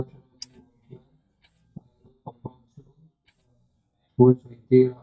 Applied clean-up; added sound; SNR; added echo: neural mask model DeepFilterNet 3.